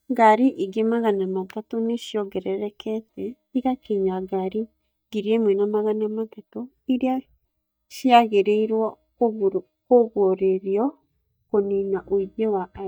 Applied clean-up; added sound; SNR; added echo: neural mask model DeepFilterNet 3.